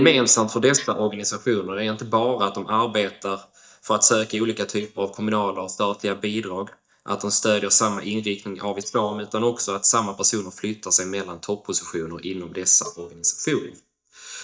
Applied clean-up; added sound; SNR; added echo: neural mask model DeepFilterNet 3.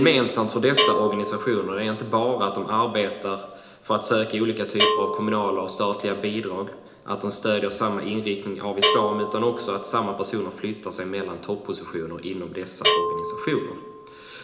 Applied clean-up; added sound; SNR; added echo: none; Bell; 6 dB; reverberation time 0.8 s.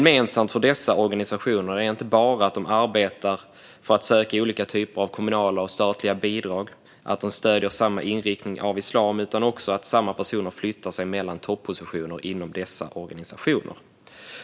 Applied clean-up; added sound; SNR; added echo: none; none; none; none.